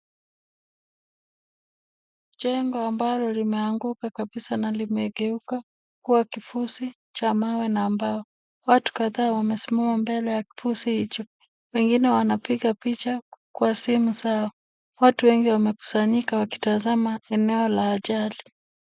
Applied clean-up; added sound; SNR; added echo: none; none; none; none.